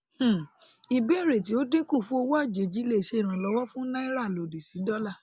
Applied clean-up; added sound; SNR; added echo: none; none; none; none.